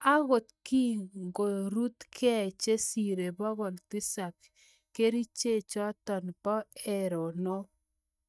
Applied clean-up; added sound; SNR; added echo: neural mask model DeepFilterNet 3.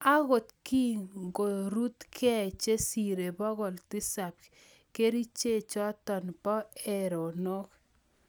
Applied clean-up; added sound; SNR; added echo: none; none; none; none.